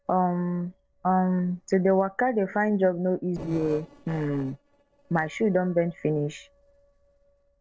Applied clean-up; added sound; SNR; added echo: neural separator model SepFormer DNS4.